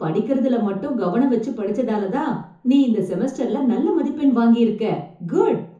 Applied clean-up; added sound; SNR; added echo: none; none; none; reverberation time 0.6 s.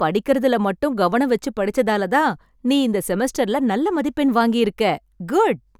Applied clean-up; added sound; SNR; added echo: none; none; none; none.